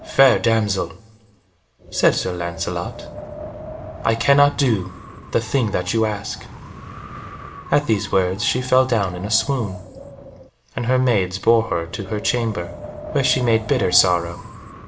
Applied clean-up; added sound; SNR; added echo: none; Wind; 15 dB; reverberation time 0.5 s.